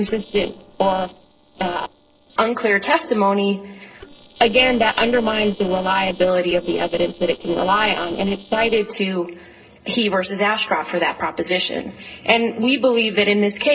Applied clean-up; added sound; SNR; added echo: neural separator model SepFormer DNS4.